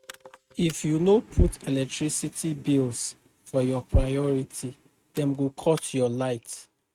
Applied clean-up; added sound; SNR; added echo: neural mask model RNNoise.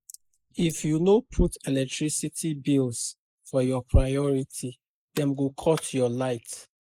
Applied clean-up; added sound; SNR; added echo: neural mask model Resemble Enhance denoiser.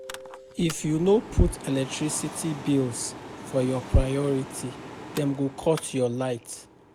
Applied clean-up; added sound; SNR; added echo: none; Mechanical fan; 14 dB; none.